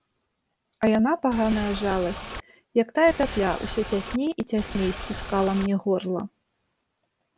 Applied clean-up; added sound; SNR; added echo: none; Boat, Water vehicle; 9 dB; none.